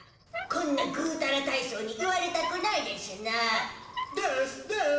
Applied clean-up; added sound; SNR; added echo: none; Squeak; 10 dB; reverberation time 0.8 s.